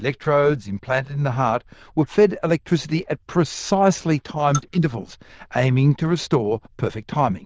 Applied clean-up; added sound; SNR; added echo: neural diffusion model UNIVERSE++.